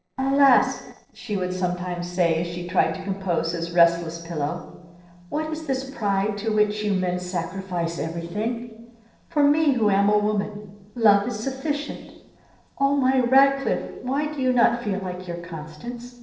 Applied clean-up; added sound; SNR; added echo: neural separator model SepFormer DNS4.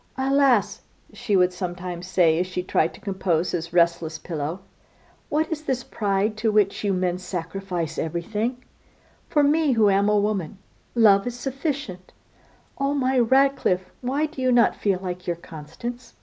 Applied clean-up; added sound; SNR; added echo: none; none; none; none.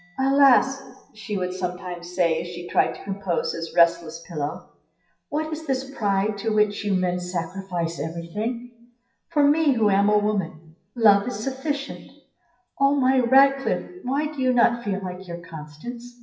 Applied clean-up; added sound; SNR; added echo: classical method WPE with log-MMSE.